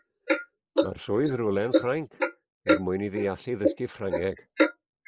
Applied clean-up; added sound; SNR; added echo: neural mask model Resemble Enhance denoiser.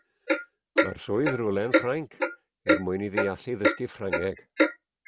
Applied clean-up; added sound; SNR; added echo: none; Clock; -3 dB; none.